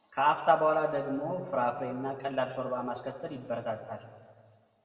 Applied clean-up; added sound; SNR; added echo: none; none; none; reverberation time 1.6 s.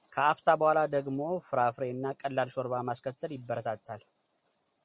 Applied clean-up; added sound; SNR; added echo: none; none; none; none.